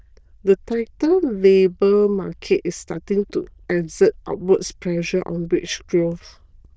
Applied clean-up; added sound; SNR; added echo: neural diffusion model UNIVERSE++.